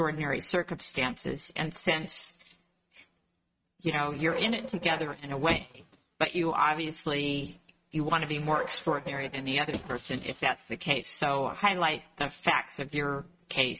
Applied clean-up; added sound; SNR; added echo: neural mask model RNNoise.